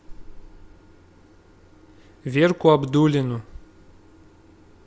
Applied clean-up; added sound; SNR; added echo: none; none; none; none.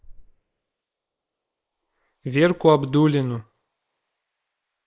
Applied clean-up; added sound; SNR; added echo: neural mask model Resemble Enhance denoiser.